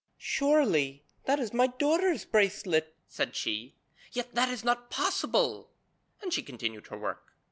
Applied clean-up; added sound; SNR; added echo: none; none; none; none.